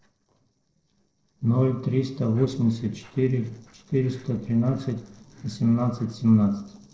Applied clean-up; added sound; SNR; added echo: neural separator model SepFormer DNS4.